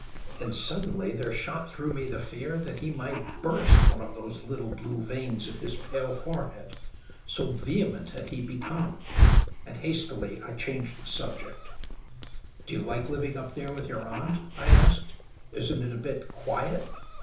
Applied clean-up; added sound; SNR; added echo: none; Hiss; -5 dB; reverberation time 0.6 s.